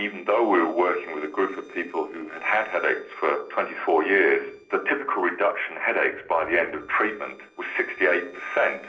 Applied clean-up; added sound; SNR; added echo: neural separator model SepFormer DNS4.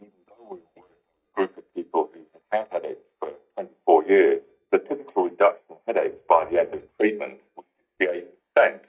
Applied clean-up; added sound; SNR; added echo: neural mask model DeepFilterNet 3.